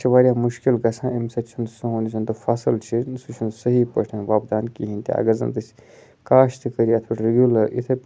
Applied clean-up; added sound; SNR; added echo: none; none; none; none.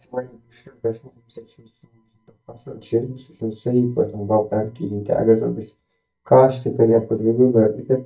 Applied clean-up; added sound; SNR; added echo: neural mask model DeepFilterNet 3.